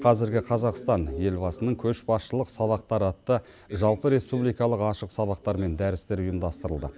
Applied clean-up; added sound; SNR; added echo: none; none; none; none.